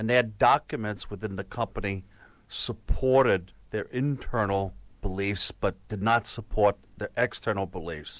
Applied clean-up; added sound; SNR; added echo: none; none; none; none.